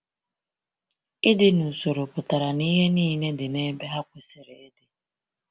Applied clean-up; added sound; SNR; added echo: none; none; none; none.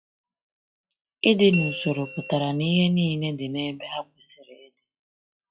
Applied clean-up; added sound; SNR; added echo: classical method log-MMSE.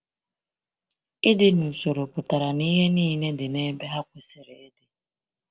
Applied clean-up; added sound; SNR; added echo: neural separator model SepFormer DNS4.